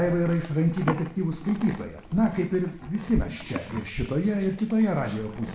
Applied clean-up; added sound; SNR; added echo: none; Livestock, farm animals, working animals; 11 dB; reverberation time 0.8 s.